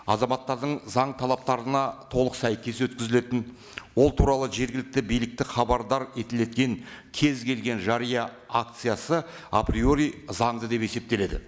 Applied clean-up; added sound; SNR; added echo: none; none; none; none.